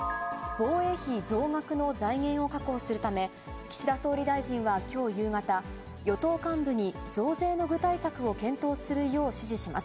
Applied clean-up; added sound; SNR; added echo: none; none; none; none.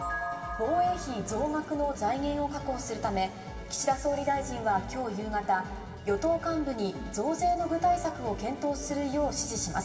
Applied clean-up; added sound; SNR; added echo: none; none; none; reverberation time 2.4 s.